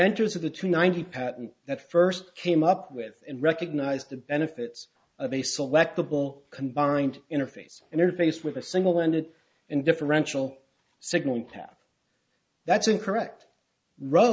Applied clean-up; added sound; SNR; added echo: none; none; none; none.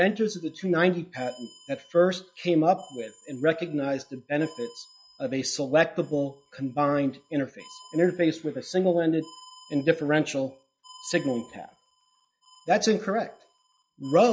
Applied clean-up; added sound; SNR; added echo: classical method log-MMSE.